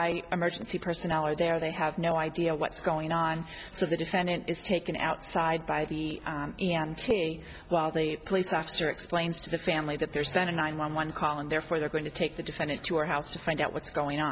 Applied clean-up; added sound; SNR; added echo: none; none; none; none.